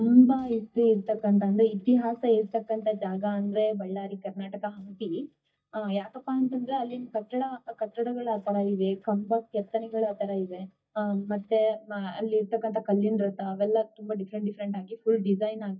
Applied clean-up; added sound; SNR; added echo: neural mask model DeepFilterNet 3.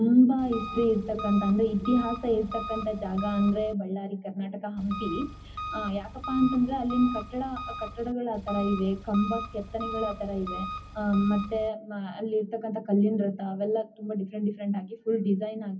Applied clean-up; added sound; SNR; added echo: none; Engine; 10 dB; reverberation time 0.3 s.